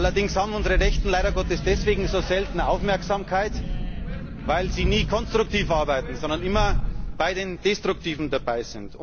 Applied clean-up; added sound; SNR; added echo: none; Thunderstorm; 2 dB; none.